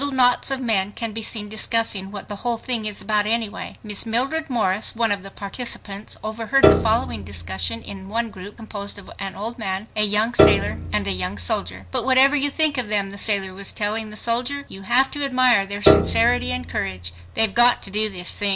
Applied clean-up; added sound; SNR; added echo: none; Piano; -1 dB; none.